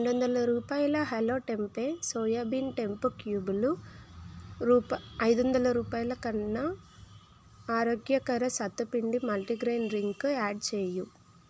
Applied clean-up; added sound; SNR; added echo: none; none; none; none.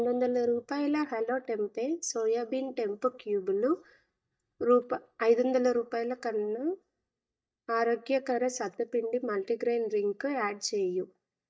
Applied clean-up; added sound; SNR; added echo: neural mask model DeepFilterNet 3.